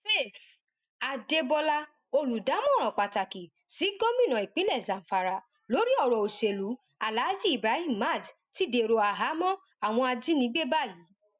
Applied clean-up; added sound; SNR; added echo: none; none; none; none.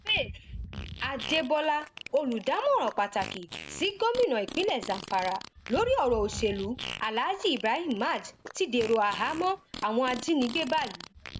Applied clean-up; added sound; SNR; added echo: none; Fart; 13 dB; none.